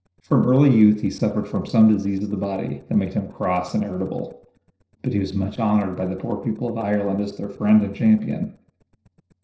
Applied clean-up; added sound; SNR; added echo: neural separator model SepFormer DNS4.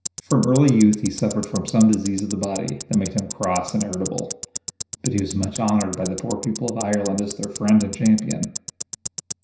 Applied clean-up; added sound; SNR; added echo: none; Tick-tock; 12 dB; reverberation time 0.5 s.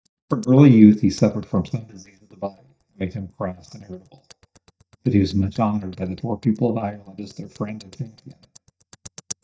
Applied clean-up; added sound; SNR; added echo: neural mask model DeepFilterNet 3.